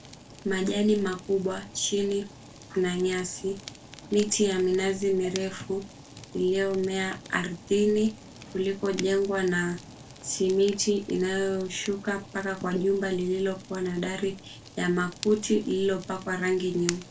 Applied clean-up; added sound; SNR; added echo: none; Fire; 17 dB; reverberation time 0.2 s.